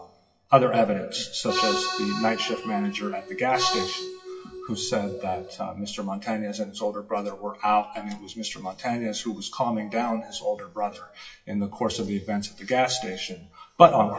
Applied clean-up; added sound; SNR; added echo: classical method WPE with log-MMSE.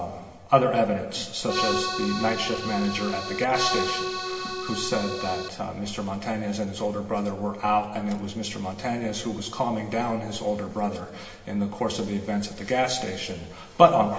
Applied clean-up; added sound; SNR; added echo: none; Accordion; 3 dB; reverberation time 2.2 s.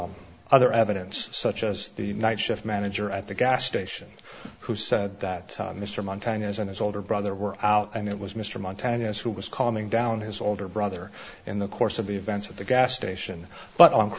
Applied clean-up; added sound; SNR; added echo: none; none; none; none.